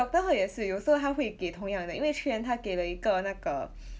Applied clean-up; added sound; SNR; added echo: none; none; none; none.